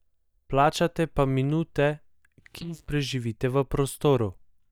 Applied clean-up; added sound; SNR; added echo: neural mask model DeepFilterNet 3.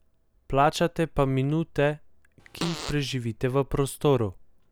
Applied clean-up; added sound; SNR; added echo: none; Fart; 11 dB; none.